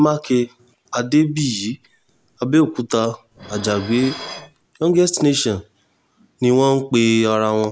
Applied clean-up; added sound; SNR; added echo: none; Dishes, pots, and pans; 18 dB; none.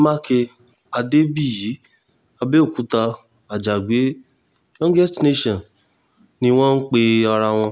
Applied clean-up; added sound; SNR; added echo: none; none; none; none.